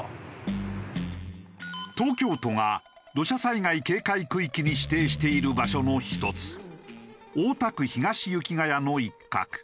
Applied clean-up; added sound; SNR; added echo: none; none; none; none.